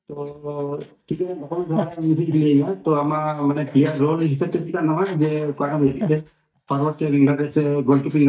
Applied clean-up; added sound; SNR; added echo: neural mask model DeepFilterNet 3.